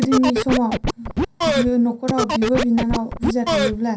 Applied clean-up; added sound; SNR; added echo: none; Scratching (performance technique); 1 dB; reverberation time 0.3 s.